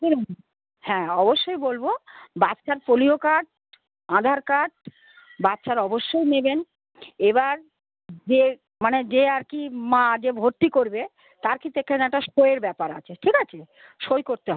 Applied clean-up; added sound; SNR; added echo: none; none; none; none.